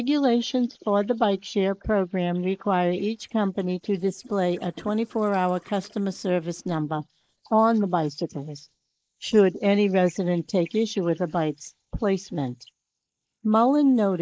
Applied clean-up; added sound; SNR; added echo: neural mask model Resemble Enhance denoiser.